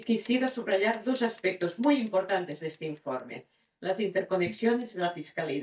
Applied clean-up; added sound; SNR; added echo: neural mask model DeepFilterNet 3.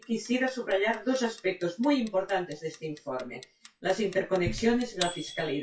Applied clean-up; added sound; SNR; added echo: classical method WPE with log-MMSE.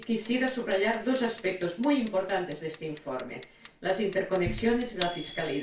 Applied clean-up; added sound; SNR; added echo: none; Clock; 17 dB; reverberation time 0.3 s.